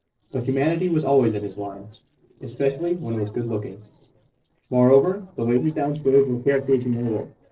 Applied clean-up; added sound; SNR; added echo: neural separator model SepFormer DNS4.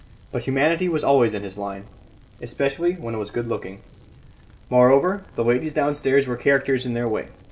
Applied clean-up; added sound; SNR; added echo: none; none; none; none.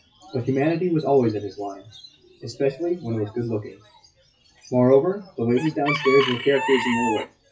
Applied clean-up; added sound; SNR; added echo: classical method WPE with log-MMSE.